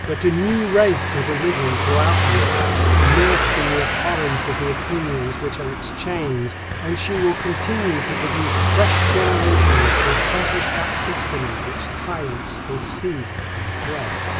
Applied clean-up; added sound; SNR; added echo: none; Car passing by / Engine; -4 dB; none.